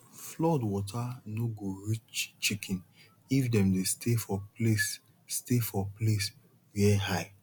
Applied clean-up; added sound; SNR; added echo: none; none; none; none.